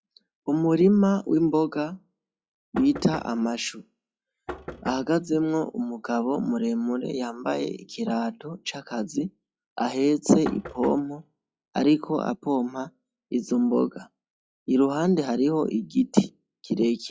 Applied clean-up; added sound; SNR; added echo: classical method log-MMSE.